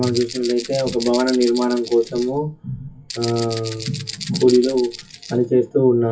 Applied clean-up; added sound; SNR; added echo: classical method WPE with log-MMSE.